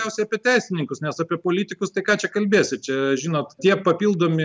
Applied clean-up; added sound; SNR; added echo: none; none; none; none.